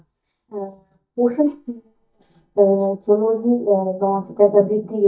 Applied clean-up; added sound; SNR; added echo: neural mask model DeepFilterNet 3.